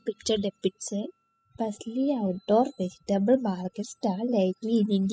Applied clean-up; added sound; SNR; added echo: classical method spectral subtraction.